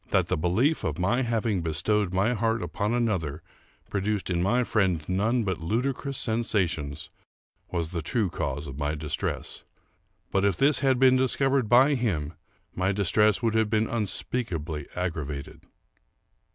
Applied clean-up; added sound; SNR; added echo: none; none; none; none.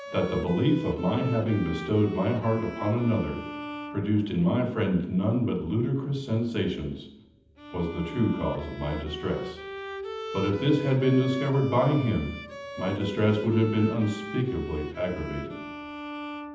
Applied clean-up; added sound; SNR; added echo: none; Bowed string instrument; 12 dB; reverberation time 0.8 s.